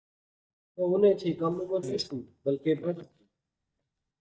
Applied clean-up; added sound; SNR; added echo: neural mask model DeepFilterNet 3.